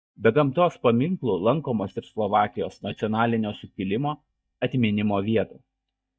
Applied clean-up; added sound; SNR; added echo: neural mask model DeepFilterNet 3.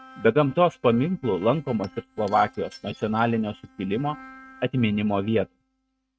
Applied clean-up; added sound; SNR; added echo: neural mask model RNNoise.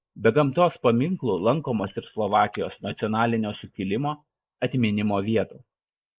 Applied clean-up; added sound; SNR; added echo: neural mask model Resemble Enhance denoiser.